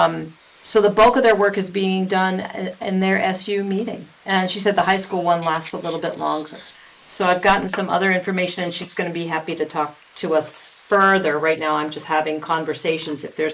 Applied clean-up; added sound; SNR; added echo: neural mask model Resemble Enhance denoiser.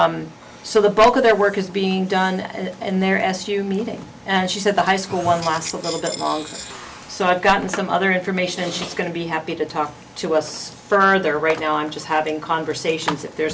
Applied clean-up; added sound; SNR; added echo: none; Tools; 15 dB; none.